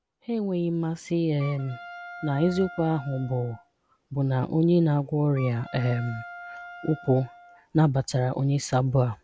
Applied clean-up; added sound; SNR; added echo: none; Wind instrument, woodwind instrument; 18 dB; none.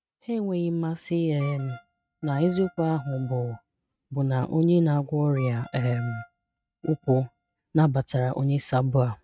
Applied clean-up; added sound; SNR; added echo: neural mask model RNNoise.